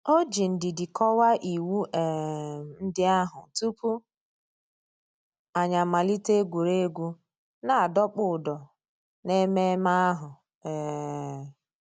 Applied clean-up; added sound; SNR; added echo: none; none; none; none.